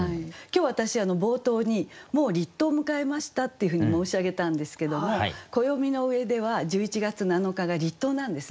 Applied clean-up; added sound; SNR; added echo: none; none; none; none.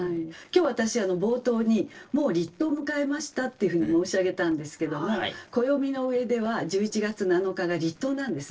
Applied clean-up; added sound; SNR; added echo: neural separator model SepFormer DNS4.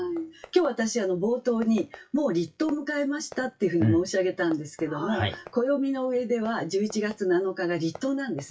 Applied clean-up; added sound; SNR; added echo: classical method WPE with log-MMSE.